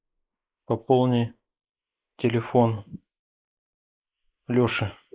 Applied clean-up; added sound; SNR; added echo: neural mask model Resemble Enhance denoiser.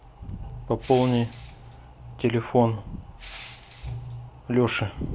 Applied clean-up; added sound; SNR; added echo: none; Crushing; 19 dB; none.